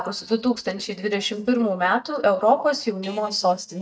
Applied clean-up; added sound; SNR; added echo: neural mask model DeepFilterNet 3.